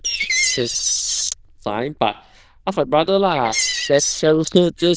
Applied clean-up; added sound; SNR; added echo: neural diffusion model UNIVERSE++.